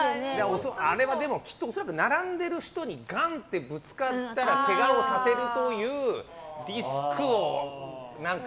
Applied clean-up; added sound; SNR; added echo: none; none; none; none.